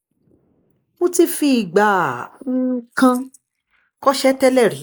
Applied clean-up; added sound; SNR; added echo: neural mask model Resemble Enhance denoiser.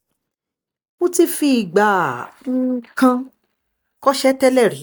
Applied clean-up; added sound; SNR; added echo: neural mask model DeepFilterNet 3.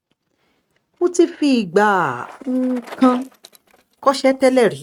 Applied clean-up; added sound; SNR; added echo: neural mask model RNNoise.